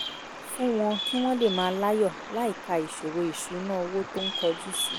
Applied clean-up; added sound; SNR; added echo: none; Bird vocalization, bird call, bird song; 8 dB; none.